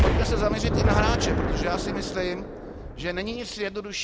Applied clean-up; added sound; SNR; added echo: none; Explosion; -4 dB; none.